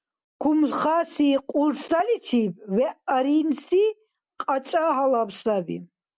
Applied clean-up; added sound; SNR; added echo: none; none; none; none.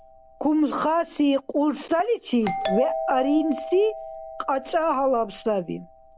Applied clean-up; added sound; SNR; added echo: none; Doorbell; 10 dB; none.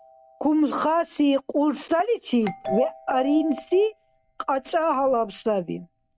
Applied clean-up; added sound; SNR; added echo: neural mask model RNNoise.